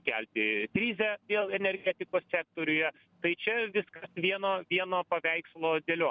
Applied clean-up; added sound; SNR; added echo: none; none; none; none.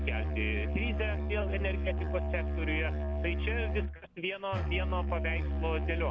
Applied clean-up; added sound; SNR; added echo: none; Musical instrument; -4 dB; none.